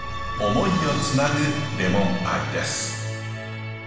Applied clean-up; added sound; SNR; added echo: none; none; none; reverberation time 1.2 s.